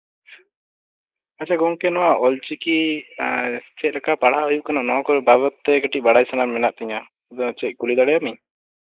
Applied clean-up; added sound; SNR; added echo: neural mask model Resemble Enhance denoiser.